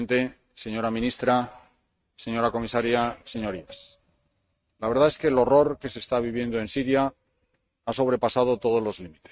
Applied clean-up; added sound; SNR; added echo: neural mask model RNNoise.